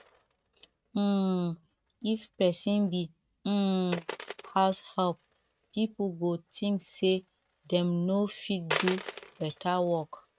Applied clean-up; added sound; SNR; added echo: neural mask model RNNoise.